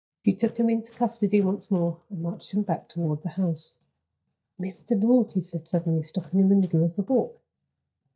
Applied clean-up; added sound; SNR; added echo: neural mask model DeepFilterNet 3.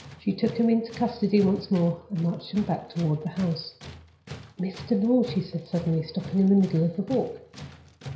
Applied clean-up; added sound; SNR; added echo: none; Tools; 17 dB; reverberation time 0.5 s.